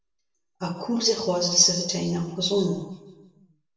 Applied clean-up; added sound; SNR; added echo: none; none; none; reverberation time 0.9 s.